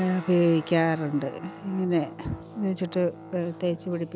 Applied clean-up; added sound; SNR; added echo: none; Guitar; 16 dB; none.